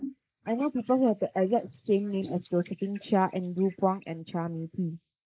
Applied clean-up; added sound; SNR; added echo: neural mask model Resemble Enhance denoiser.